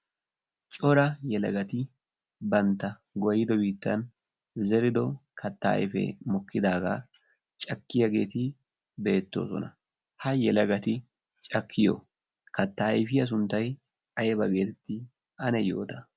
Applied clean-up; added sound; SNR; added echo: none; none; none; none.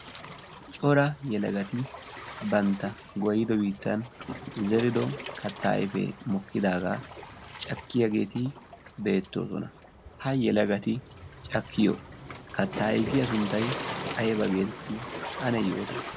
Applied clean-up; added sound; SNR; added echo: none; Waves, surf; 11 dB; none.